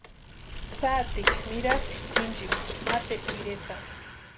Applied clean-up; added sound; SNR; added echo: none; Bicycle; -3 dB; none.